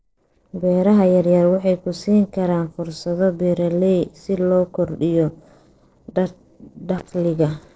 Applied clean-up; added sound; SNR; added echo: neural separator model SepFormer DNS4.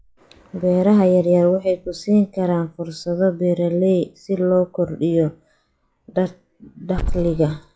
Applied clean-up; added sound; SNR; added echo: classical method log-MMSE.